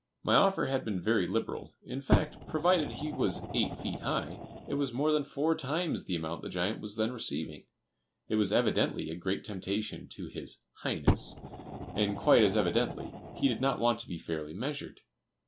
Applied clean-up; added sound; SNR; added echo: none; Fire; 4 dB; none.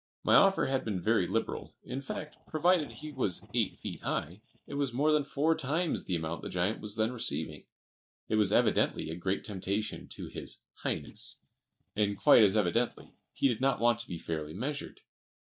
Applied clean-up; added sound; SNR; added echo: neural mask model DeepFilterNet 3.